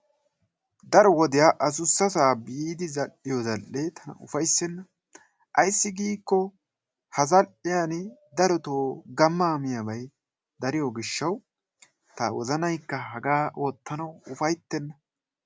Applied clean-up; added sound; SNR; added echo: none; none; none; none.